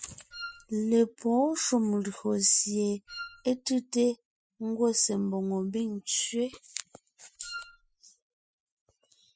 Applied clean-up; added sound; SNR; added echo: classical method spectral subtraction.